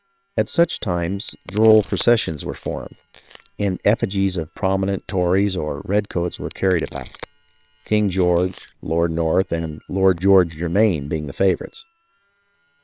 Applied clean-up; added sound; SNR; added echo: neural separator model SepFormer WHAM!.